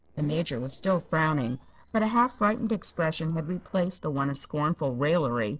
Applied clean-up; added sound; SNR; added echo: neural separator model SepFormer DNS4.